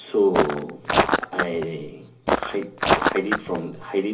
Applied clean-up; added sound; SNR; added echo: none; Walk, footsteps; -3 dB; reverberation time 0.5 s.